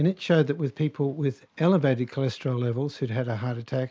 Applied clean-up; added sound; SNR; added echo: none; none; none; none.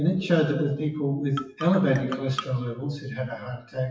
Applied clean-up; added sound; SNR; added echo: classical method WPE with log-MMSE.